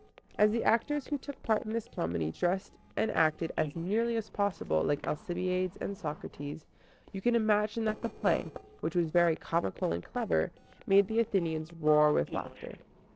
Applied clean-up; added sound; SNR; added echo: neural separator model SepFormer DNS4.